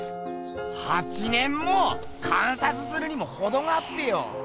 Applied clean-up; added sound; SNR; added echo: none; Gunshot, gunfire; 12 dB; none.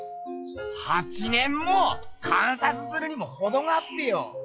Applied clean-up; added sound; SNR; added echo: classical method log-MMSE.